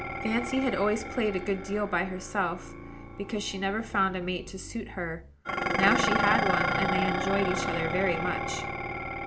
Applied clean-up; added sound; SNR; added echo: none; Dishes, pots, and pans; 1 dB; none.